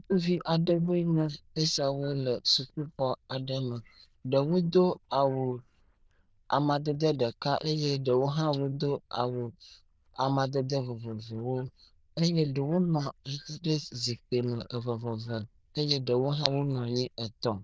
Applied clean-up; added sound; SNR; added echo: neural diffusion model UNIVERSE++.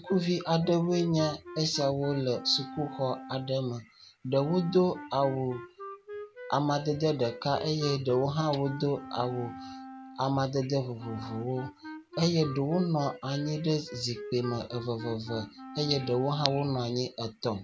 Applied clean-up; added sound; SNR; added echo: none; Wind instrument, woodwind instrument; 15 dB; none.